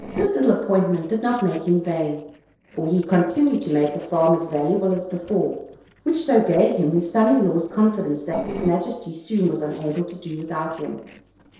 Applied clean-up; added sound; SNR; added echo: neural separator model SepFormer DNS4.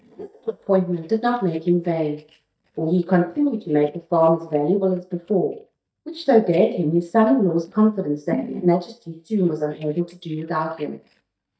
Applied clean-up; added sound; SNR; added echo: neural mask model DeepFilterNet 3.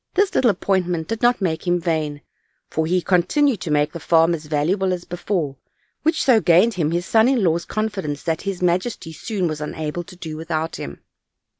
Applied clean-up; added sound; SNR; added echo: none; none; none; none.